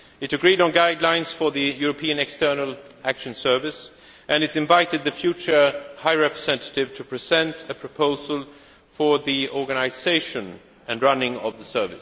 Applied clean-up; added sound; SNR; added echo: none; none; none; none.